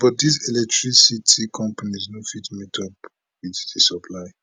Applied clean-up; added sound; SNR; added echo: none; none; none; none.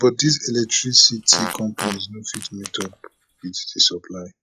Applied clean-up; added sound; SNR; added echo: classical method log-MMSE.